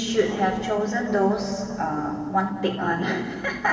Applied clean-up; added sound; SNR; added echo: none; Thunder / Rain; 18 dB; reverberation time 2.6 s.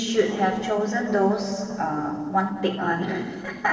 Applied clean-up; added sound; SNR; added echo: neural separator model SepFormer DNS4.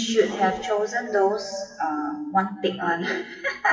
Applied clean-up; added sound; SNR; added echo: classical method WPE with log-MMSE.